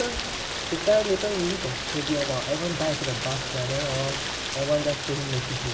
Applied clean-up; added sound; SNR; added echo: none; Rain; 3 dB; reverberation time 1.3 s.